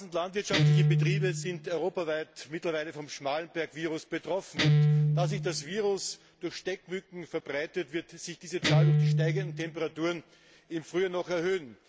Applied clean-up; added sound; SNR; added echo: none; Guitar; -3 dB; none.